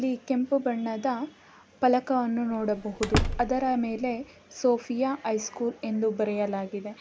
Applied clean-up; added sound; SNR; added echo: none; Slam; 3 dB; none.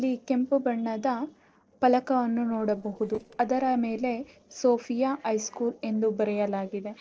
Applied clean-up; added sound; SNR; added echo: neural separator model SepFormer DNS4.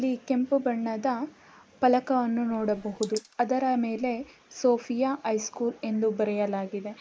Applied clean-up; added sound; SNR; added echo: neural mask model Resemble Enhance denoiser.